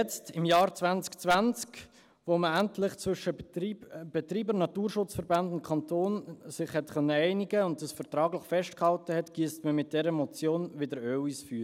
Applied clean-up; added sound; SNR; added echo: none; none; none; none.